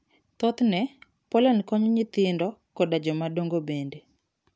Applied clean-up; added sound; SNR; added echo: none; none; none; none.